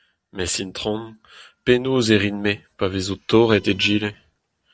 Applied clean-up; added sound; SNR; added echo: neural separator model SepFormer DNS4.